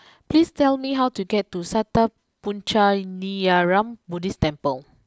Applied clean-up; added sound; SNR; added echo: none; none; none; none.